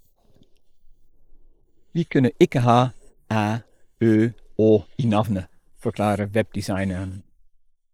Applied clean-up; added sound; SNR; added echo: neural mask model Resemble Enhance denoiser.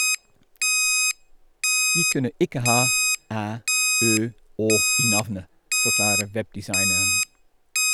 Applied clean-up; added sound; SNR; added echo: none; Alarm; -5 dB; none.